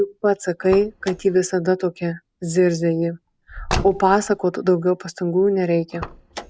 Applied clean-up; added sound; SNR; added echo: none; Car; 14 dB; none.